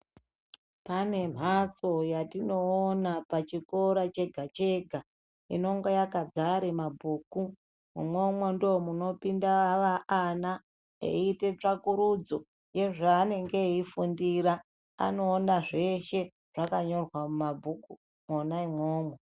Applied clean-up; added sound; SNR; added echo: none; none; none; none.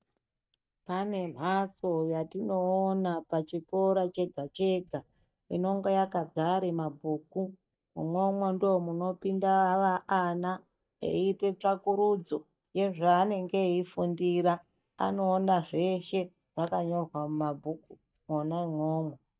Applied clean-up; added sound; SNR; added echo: neural mask model DeepFilterNet 3.